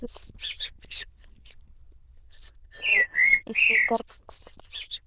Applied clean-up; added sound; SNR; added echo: neural diffusion model UNIVERSE++.